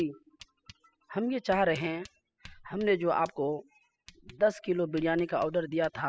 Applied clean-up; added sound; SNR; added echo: classical method spectral subtraction.